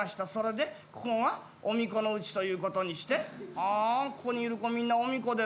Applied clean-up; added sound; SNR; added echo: none; none; none; none.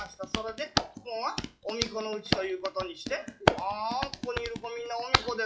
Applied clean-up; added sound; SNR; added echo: classical method WPE with log-MMSE.